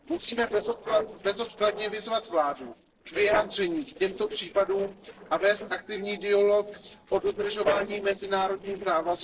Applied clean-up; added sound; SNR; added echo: neural separator model SepFormer DNS4.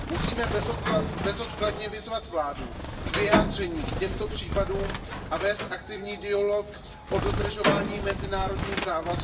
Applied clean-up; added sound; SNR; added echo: none; Bird; 0 dB; reverberation time 0.9 s.